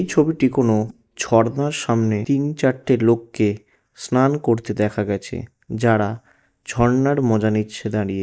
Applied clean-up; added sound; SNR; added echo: neural mask model DeepFilterNet 3.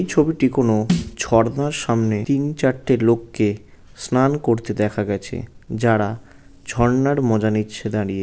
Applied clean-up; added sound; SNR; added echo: none; Snare drum; 7 dB; none.